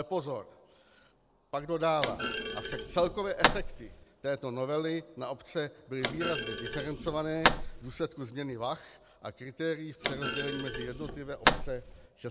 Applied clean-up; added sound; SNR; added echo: none; Thump, thud; 0 dB; none.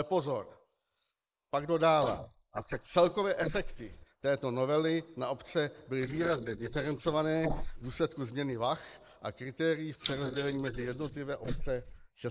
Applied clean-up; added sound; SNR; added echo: neural mask model Resemble Enhance denoiser.